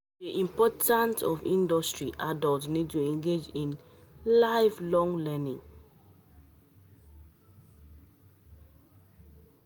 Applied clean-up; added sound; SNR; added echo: none; none; none; none.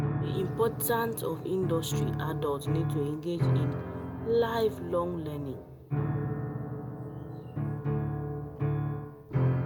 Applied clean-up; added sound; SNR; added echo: none; Piano; -2 dB; none.